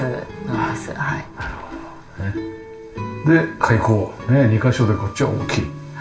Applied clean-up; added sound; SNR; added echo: none; Gunshot, gunfire; 15 dB; reverberation time 0.2 s.